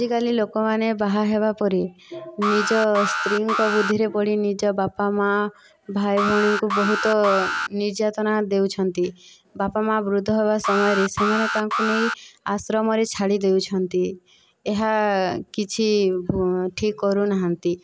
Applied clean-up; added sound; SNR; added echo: none; Alarm; 3 dB; none.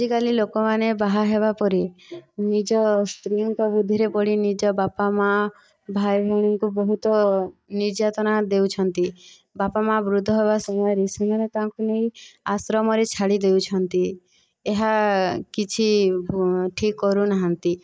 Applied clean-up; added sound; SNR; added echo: neural mask model DeepFilterNet 3.